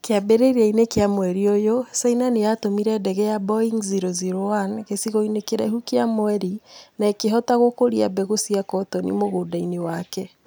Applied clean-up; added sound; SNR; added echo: none; none; none; none.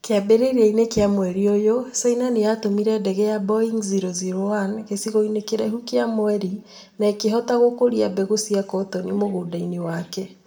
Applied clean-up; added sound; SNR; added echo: none; none; none; reverberation time 0.4 s.